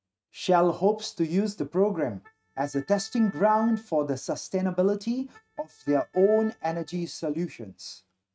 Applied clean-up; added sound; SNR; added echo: neural mask model RNNoise.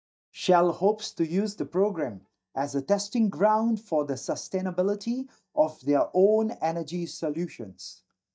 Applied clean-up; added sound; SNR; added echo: neural mask model DeepFilterNet 3.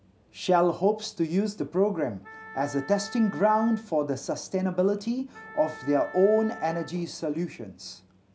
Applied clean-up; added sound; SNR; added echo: none; Wind instrument, woodwind instrument; 18 dB; none.